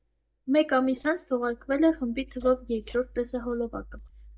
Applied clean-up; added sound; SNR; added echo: neural mask model DeepFilterNet 3.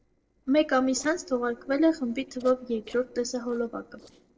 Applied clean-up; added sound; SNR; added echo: neural separator model SepFormer DNS4.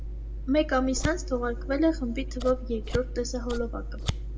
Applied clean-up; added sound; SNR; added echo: none; Scissors; 4 dB; reverberation time 1.2 s.